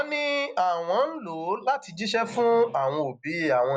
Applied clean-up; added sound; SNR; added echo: none; none; none; none.